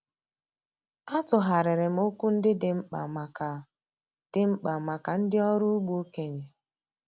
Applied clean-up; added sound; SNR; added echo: none; none; none; none.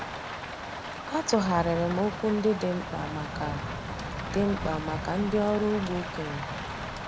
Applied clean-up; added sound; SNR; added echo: none; Rain; 6 dB; none.